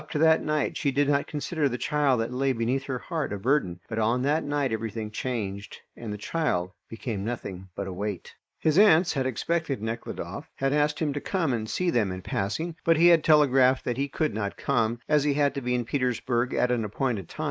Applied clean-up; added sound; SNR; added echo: neural mask model Resemble Enhance denoiser.